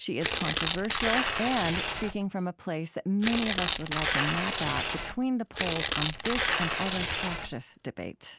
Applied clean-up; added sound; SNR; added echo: none; Tearing; -3 dB; none.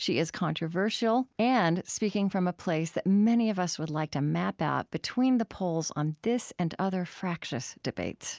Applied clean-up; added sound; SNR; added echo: none; none; none; none.